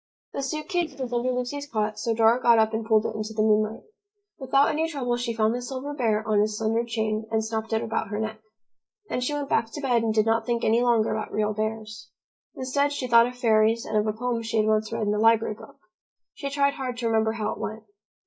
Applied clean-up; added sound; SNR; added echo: neural mask model DeepFilterNet 3.